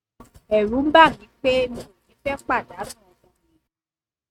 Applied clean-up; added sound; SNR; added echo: neural mask model RNNoise.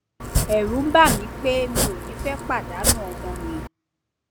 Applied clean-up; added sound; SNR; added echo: none; Domestic sounds, home sounds; 1 dB; none.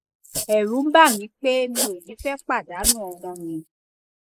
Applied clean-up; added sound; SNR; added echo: neural mask model Resemble Enhance denoiser.